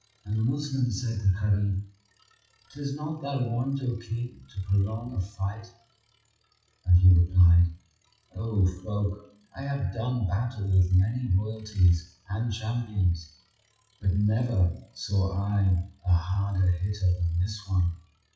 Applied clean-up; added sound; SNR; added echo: classical method WPE with log-MMSE.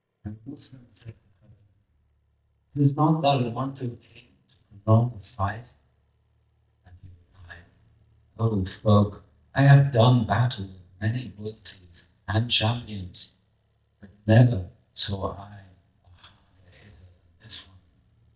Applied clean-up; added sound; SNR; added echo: neural mask model DeepFilterNet 3.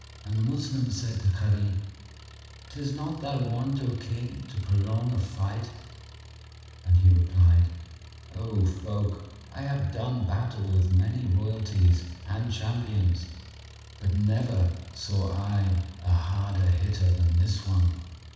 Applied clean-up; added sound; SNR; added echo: none; Engine; 20 dB; reverberation time 1.1 s.